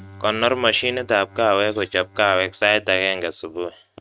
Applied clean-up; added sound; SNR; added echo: neural mask model RNNoise.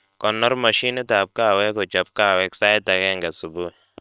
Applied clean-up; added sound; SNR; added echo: neural separator model SepFormer WHAM!.